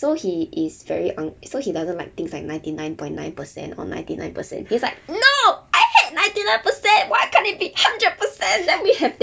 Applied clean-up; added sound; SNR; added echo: none; none; none; none.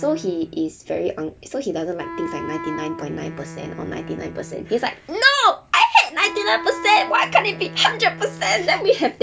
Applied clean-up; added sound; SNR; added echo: none; Wind instrument, woodwind instrument; 14 dB; none.